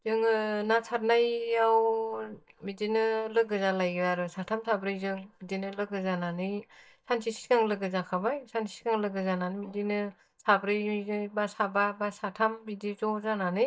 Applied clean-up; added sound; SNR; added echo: neural mask model DeepFilterNet 3.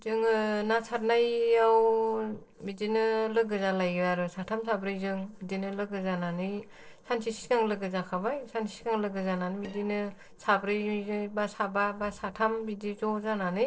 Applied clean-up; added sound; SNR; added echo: neural separator model SepFormer DNS4.